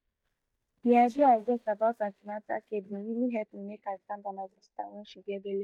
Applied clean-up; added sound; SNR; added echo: neural mask model DeepFilterNet 3.